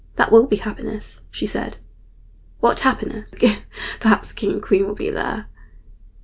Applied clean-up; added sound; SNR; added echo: none; none; none; none.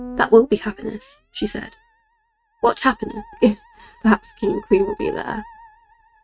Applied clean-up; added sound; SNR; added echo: neural mask model RNNoise.